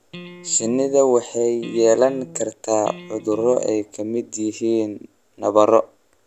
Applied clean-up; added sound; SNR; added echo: none; Electric guitar; 19 dB; none.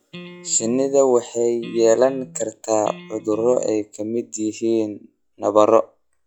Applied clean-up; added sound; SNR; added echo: classical method log-MMSE.